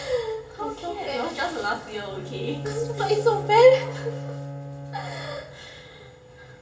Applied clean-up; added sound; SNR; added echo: none; Bowed string instrument; 12 dB; reverberation time 1.8 s.